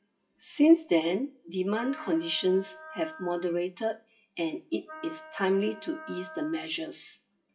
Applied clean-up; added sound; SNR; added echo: classical method WPE with log-MMSE.